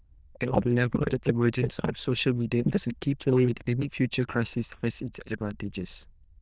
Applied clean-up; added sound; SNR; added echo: neural diffusion model UNIVERSE++.